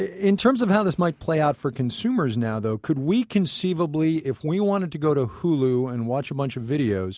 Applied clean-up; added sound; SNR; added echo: none; none; none; none.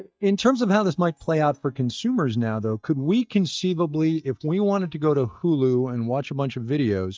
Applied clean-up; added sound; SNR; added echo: neural mask model DeepFilterNet 3.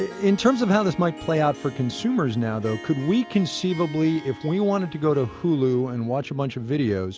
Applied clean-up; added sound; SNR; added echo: none; Harp; 17 dB; none.